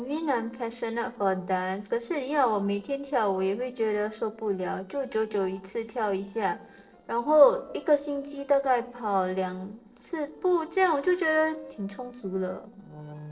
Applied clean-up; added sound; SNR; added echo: neural separator model SepFormer DNS4.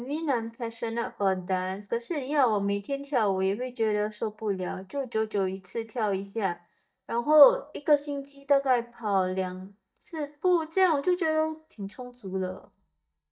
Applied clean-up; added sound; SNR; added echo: neural mask model DeepFilterNet 3.